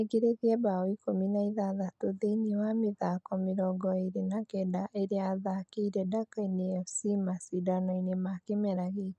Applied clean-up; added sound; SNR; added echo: none; none; none; none.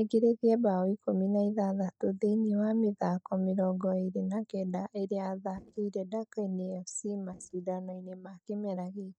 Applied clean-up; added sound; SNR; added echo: neural mask model DeepFilterNet 3.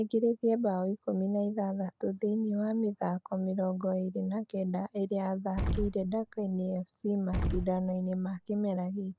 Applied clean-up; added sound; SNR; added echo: none; Explosion; 4 dB; none.